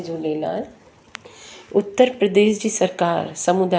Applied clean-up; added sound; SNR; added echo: none; none; none; none.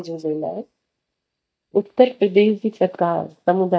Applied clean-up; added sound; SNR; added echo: neural mask model DeepFilterNet 3.